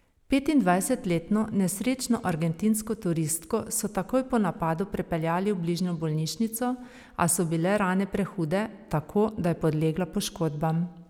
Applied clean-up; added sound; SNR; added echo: none; none; none; none.